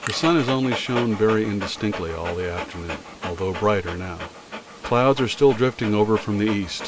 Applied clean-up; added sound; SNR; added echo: none; Dog; 11 dB; none.